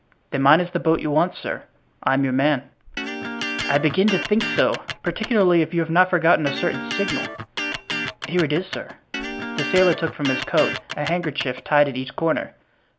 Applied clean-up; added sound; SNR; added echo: none; Electric guitar; 7 dB; none.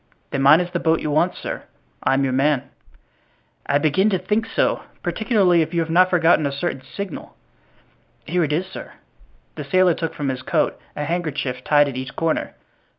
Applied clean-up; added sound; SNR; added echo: none; none; none; none.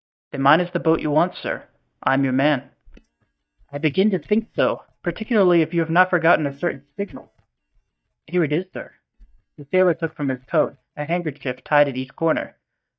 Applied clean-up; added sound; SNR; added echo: neural mask model DeepFilterNet 3.